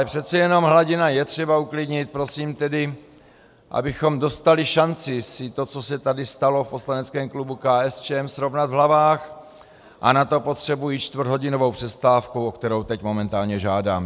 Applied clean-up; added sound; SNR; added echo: none; none; none; none.